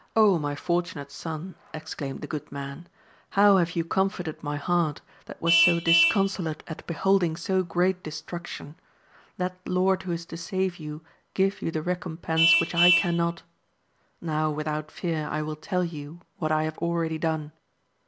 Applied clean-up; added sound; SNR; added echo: none; Vehicle horn, car horn, honking; 6 dB; none.